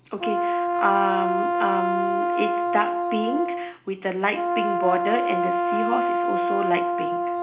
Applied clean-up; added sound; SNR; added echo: none; Brass instrument; -3 dB; reverberation time 0.4 s.